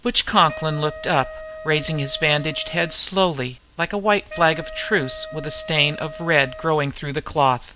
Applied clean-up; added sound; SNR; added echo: none; Wind instrument, woodwind instrument; 16 dB; none.